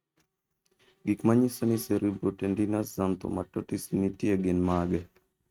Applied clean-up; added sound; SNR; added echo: neural mask model RNNoise.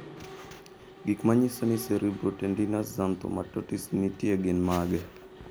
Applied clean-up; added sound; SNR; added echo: none; Mechanisms; 19 dB; none.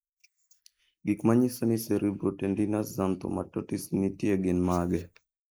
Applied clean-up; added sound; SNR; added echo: neural mask model Resemble Enhance denoiser.